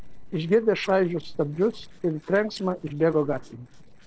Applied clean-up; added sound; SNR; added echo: neural separator model SepFormer DNS4.